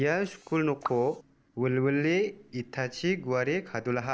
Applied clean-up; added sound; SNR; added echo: neural separator model SepFormer DNS4.